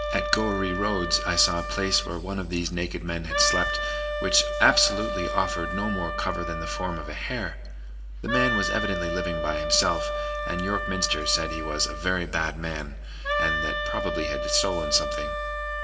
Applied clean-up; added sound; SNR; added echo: none; Wind instrument, woodwind instrument; 3 dB; reverberation time 1.4 s.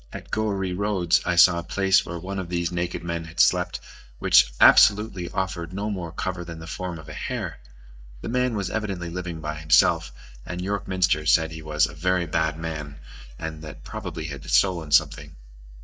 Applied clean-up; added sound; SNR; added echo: neural mask model DeepFilterNet 3.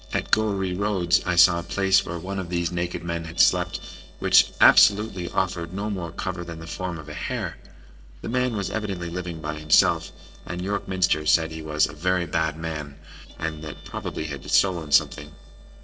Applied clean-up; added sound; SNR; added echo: neural separator model SepFormer DNS4.